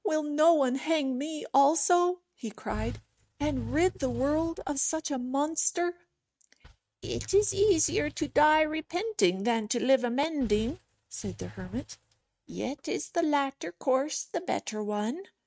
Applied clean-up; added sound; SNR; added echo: neural mask model RNNoise.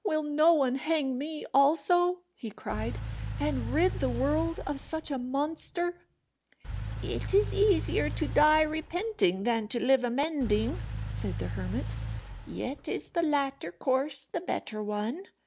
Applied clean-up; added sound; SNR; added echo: none; Engine / Car; 7 dB; none.